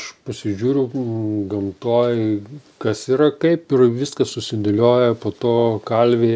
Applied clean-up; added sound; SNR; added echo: none; none; none; none.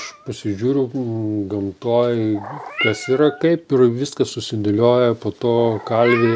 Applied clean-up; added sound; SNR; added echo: none; Meow; 14 dB; none.